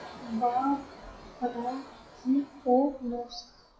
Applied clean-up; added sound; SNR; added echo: classical method WPE with log-MMSE.